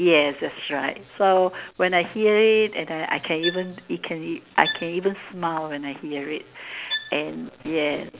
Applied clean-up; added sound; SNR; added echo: none; Bowed string instrument; 10 dB; none.